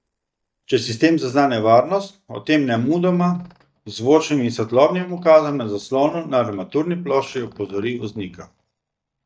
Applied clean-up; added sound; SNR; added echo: neural mask model DeepFilterNet 3.